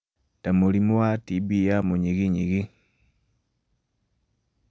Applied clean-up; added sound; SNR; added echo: none; none; none; none.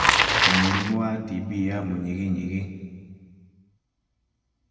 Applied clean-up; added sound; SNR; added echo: none; Bicycle; -1 dB; reverberation time 1.6 s.